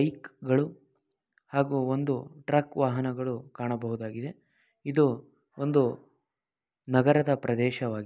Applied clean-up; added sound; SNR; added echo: none; none; none; none.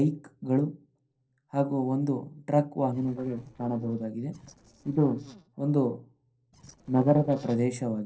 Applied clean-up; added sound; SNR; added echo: neural separator model SepFormer DNS4.